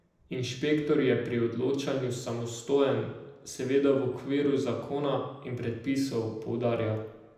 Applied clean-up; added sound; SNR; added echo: none; none; none; reverberation time 0.8 s.